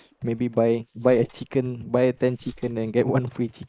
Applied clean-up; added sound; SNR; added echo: neural mask model Resemble Enhance denoiser.